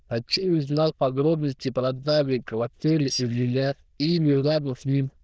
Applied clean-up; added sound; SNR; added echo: neural diffusion model UNIVERSE++.